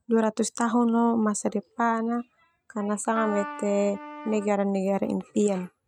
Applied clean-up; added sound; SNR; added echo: neural mask model RNNoise.